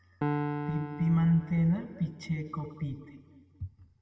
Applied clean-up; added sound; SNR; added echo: none; Piano; 7 dB; reverberation time 1.9 s.